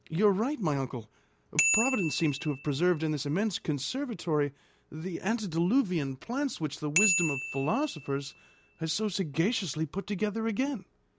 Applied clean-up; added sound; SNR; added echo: none; Bicycle bell; 6 dB; none.